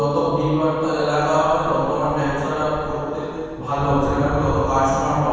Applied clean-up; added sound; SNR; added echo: none; Thunder; 12 dB; reverberation time 2.1 s.